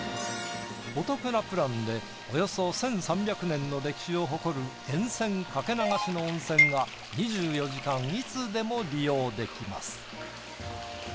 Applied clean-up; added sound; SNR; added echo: none; Marimba, xylophone; -1 dB; none.